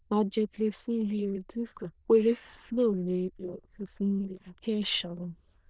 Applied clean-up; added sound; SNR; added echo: neural diffusion model UNIVERSE++.